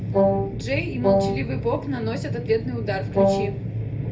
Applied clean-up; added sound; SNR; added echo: none; Wind instrument, woodwind instrument; -4 dB; reverberation time 0.3 s.